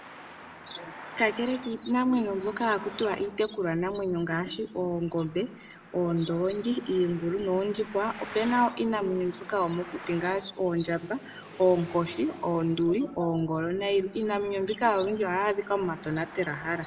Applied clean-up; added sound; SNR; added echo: none; Traffic noise, roadway noise; 18 dB; reverberation time 0.7 s.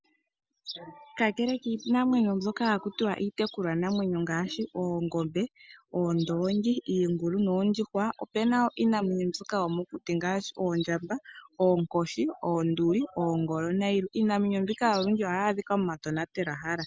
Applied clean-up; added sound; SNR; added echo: none; none; none; none.